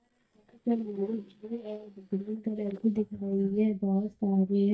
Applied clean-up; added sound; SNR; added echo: neural mask model DeepFilterNet 3.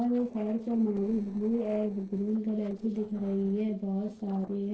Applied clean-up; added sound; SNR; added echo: neural separator model SepFormer DNS4.